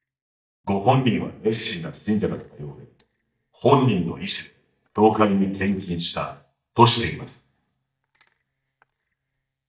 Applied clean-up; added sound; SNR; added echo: neural mask model DeepFilterNet 3.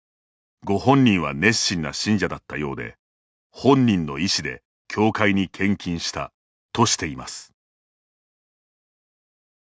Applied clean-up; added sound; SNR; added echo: none; none; none; none.